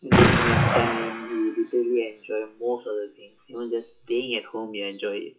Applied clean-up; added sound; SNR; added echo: classical method WPE with log-MMSE.